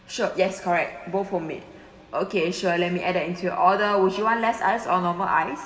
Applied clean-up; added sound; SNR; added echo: none; none; none; reverberation time 2.0 s.